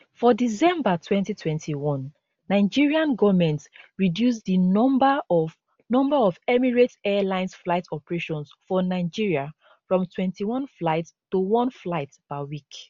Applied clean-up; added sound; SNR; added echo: none; none; none; none.